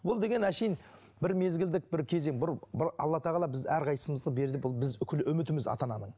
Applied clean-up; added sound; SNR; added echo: none; none; none; none.